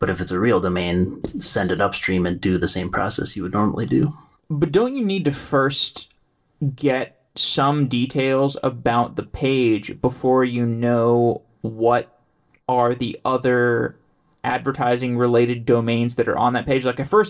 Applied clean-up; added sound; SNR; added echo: neural separator model SepFormer DNS4.